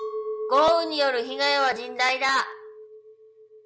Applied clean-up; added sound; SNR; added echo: none; Chink, clink; 11 dB; none.